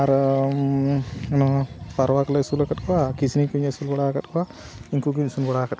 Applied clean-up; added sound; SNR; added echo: none; none; none; none.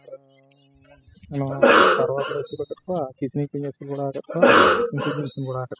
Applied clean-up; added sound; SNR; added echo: classical method spectral subtraction.